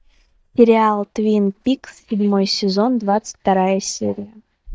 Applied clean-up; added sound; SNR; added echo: neural mask model DeepFilterNet 3.